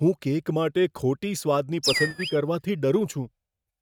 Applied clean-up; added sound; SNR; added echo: neural mask model RNNoise.